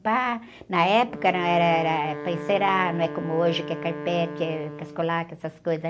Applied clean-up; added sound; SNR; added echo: none; Wind instrument, woodwind instrument; 11 dB; none.